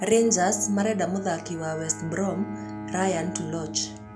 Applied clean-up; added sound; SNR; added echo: none; Bowed string instrument; 11 dB; none.